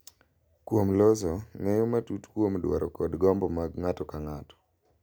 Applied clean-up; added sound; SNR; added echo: none; none; none; none.